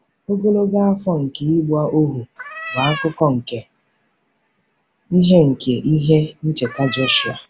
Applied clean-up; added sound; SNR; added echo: none; Cat; 8 dB; none.